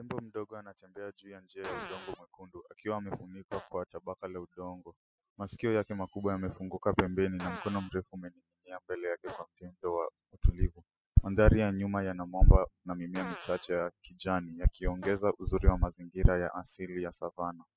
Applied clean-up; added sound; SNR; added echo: classical method spectral subtraction.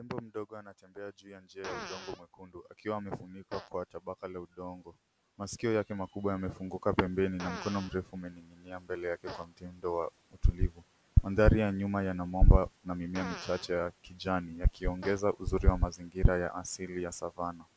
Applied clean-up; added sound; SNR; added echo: none; Fart; 20 dB; none.